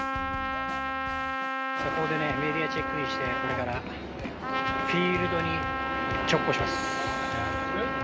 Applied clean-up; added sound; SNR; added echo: none; Trumpet; -1 dB; none.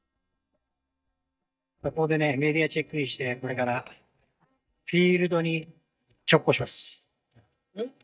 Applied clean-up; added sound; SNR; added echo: neural mask model DeepFilterNet 3.